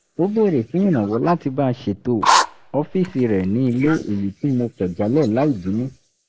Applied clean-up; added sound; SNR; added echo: neural mask model Resemble Enhance denoiser.